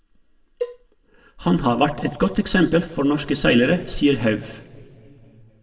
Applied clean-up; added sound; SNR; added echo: none; Cowbell; 14 dB; reverberation time 2.0 s.